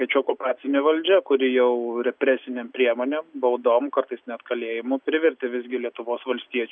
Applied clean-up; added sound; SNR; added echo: none; none; none; none.